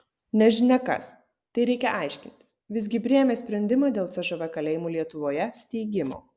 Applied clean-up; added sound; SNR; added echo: none; none; none; none.